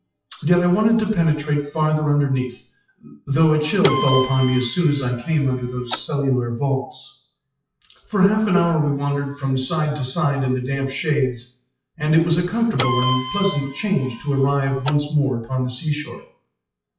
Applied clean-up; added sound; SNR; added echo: classical method WPE with log-MMSE.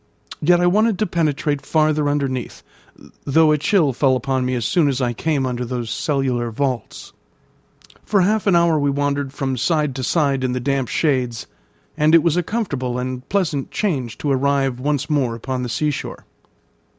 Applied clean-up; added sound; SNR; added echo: none; none; none; none.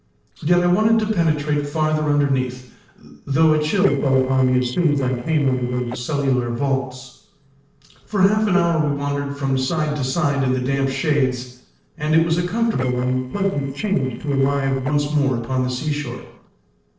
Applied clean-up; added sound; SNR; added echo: neural separator model SepFormer DNS4.